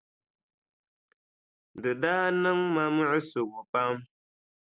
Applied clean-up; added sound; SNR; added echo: none; none; none; none.